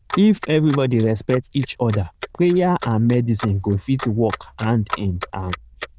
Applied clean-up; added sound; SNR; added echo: neural diffusion model UNIVERSE++.